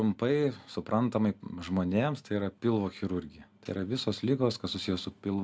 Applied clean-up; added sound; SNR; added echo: none; none; none; none.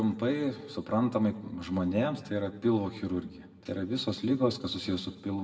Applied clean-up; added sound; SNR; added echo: none; none; none; reverberation time 1.0 s.